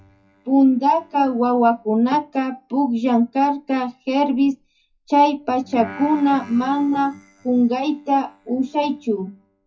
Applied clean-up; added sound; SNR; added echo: classical method WPE with log-MMSE.